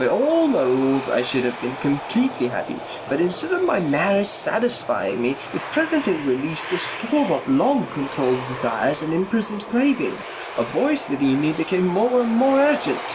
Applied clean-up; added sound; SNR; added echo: none; Aircraft; 12 dB; none.